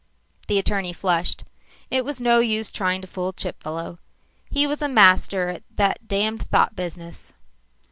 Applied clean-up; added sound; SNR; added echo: none; none; none; none.